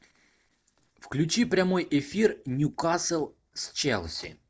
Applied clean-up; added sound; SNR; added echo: neural separator model SepFormer DNS4.